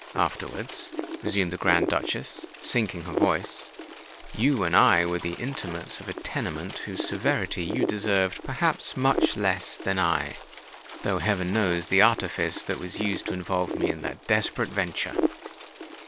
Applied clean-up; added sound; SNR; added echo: none; Wind; 7 dB; none.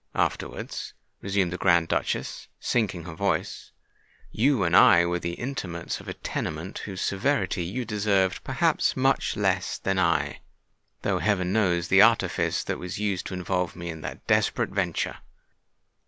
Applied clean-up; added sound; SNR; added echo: none; none; none; none.